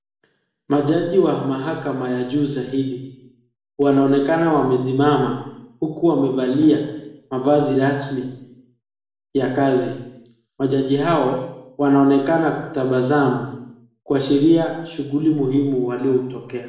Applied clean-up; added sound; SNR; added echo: none; Snare drum; 18 dB; reverberation time 0.9 s.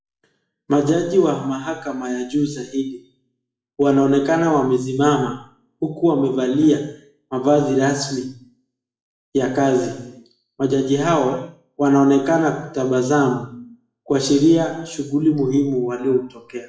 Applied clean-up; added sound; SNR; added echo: classical method WPE with log-MMSE.